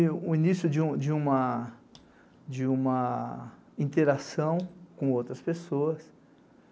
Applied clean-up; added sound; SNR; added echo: none; none; none; none.